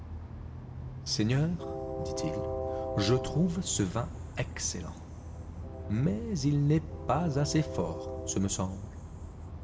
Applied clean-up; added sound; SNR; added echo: none; Train; 6 dB; reverberation time 2.7 s.